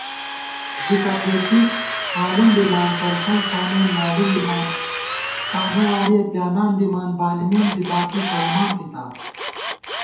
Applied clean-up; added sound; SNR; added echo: none; Drill; 6 dB; reverberation time 2.1 s.